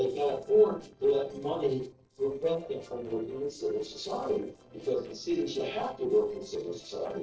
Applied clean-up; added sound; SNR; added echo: neural separator model SepFormer DNS4.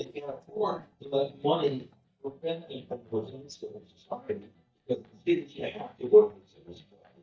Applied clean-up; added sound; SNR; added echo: neural mask model DeepFilterNet 3.